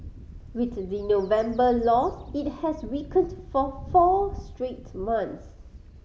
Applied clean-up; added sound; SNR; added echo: none; Wind / Bird; 14 dB; none.